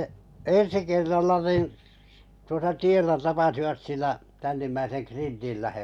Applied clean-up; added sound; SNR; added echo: none; none; none; none.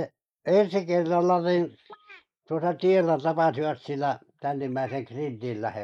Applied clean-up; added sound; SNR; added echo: neural mask model Resemble Enhance denoiser.